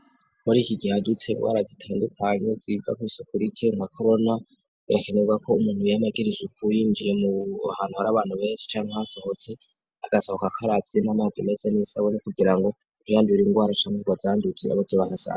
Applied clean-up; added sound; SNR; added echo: none; none; none; none.